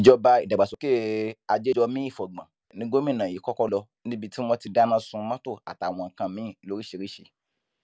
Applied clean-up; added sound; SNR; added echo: none; none; none; none.